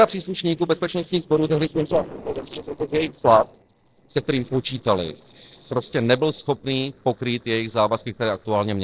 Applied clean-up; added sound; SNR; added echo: neural separator model SepFormer DNS4.